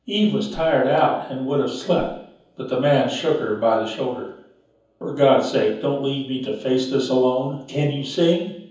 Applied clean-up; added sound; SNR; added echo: none; Whoosh, swoosh, swish; 19 dB; reverberation time 0.7 s.